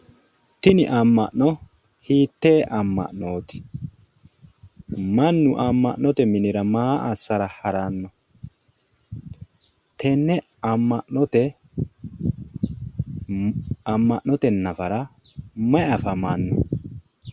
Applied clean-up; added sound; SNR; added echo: none; none; none; none.